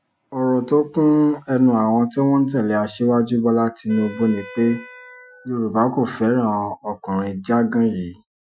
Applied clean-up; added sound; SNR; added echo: classical method Wiener filter.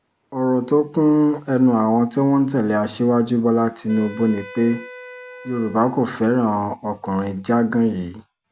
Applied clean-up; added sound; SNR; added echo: none; Wind instrument, woodwind instrument; 19 dB; none.